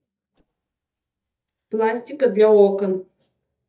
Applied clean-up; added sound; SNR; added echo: neural mask model DeepFilterNet 3.